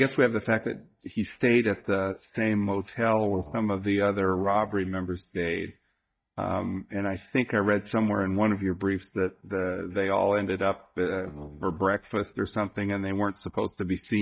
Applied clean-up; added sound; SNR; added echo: neural mask model DeepFilterNet 3.